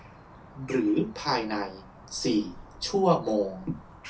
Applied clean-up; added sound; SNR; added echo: none; Bird vocalization, bird call, bird song; 19 dB; reverberation time 0.3 s.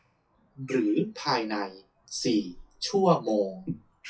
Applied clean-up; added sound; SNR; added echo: classical method WPE with log-MMSE.